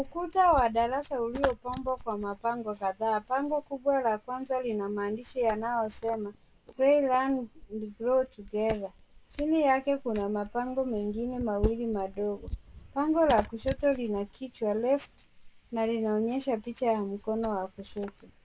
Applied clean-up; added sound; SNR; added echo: neural mask model Resemble Enhance denoiser.